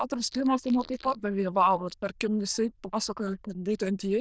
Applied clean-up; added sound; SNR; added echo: neural diffusion model UNIVERSE++.